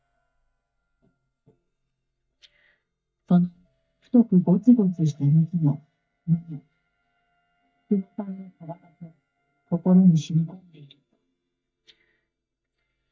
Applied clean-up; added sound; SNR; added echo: neural mask model DeepFilterNet 3.